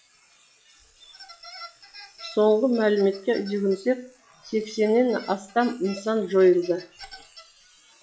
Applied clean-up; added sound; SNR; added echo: classical method log-MMSE.